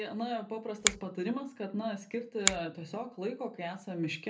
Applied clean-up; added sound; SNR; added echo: none; Finger snapping; 0 dB; reverberation time 0.3 s.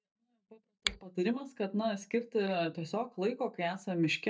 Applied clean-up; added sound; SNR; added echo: neural mask model DeepFilterNet 3.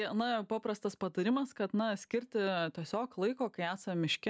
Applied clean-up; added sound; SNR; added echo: none; none; none; none.